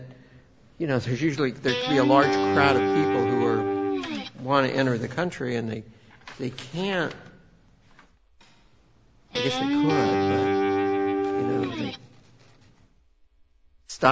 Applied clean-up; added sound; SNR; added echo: none; Guitar; -4 dB; none.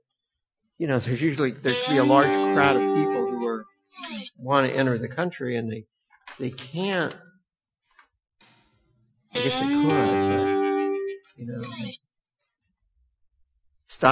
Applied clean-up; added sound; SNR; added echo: classical method Wiener filter.